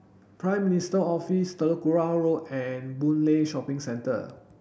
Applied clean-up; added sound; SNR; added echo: none; none; none; none.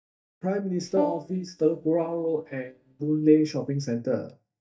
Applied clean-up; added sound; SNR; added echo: neural mask model DeepFilterNet 3.